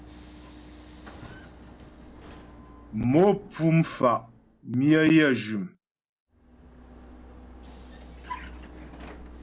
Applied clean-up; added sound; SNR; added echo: none; Vehicle; 18 dB; none.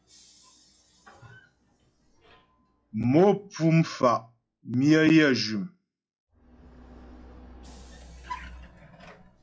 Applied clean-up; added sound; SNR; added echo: classical method log-MMSE.